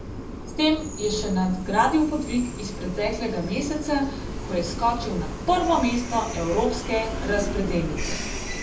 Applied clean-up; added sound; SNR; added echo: none; Train; 6 dB; reverberation time 0.3 s.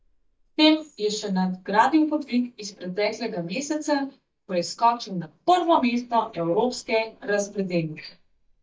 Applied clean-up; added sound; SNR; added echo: neural mask model DeepFilterNet 3.